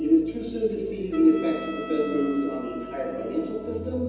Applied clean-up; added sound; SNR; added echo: none; Trumpet; 17 dB; reverberation time 1.1 s.